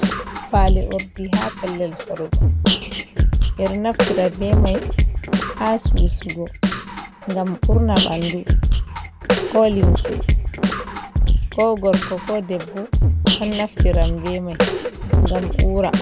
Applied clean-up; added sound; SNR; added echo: none; Drum kit; -5 dB; none.